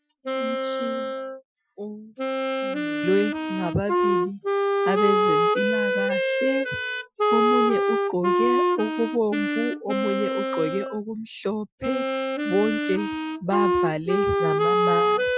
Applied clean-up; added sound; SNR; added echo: classical method Wiener filter.